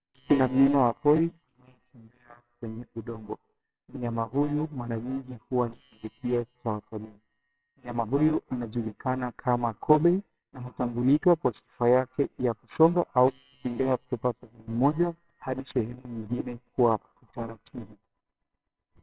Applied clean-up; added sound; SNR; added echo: neural separator model SepFormer WHAMR!.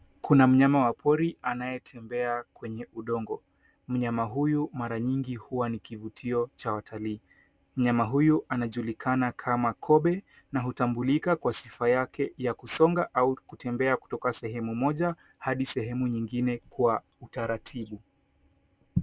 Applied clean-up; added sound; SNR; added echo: none; none; none; none.